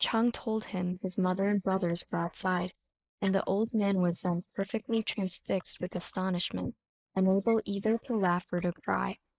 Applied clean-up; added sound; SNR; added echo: neural mask model Resemble Enhance denoiser.